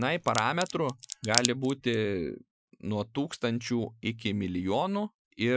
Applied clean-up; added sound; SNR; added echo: classical method Wiener filter.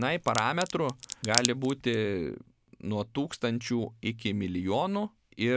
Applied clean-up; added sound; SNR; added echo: none; Crack; 5 dB; none.